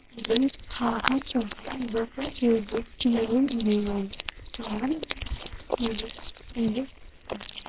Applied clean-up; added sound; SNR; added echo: neural separator model SepFormer WHAMR!.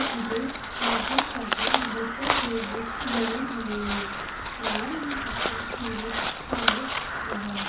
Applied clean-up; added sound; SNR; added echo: none; Crow; -4 dB; reverberation time 0.6 s.